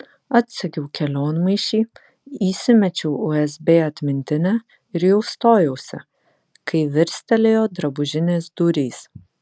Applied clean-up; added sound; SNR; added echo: none; none; none; none.